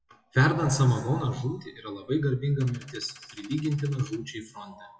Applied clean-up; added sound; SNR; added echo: classical method WPE with log-MMSE.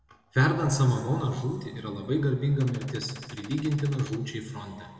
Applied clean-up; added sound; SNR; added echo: none; Gunshot, gunfire; 19 dB; reverberation time 2.0 s.